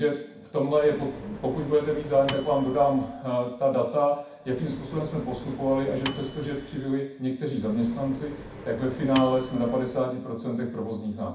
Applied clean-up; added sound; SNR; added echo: none; Microwave oven; 14 dB; reverberation time 0.6 s.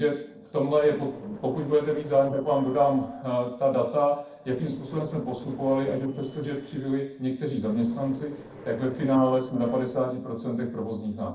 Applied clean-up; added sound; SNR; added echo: neural separator model SepFormer DNS4.